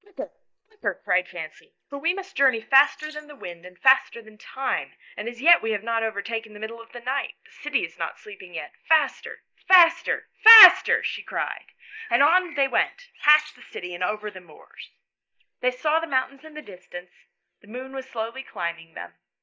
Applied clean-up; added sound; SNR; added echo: neural mask model DeepFilterNet 3.